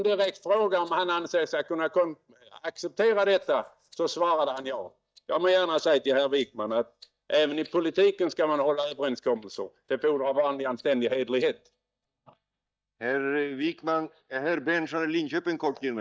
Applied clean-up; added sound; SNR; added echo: neural mask model DeepFilterNet 3.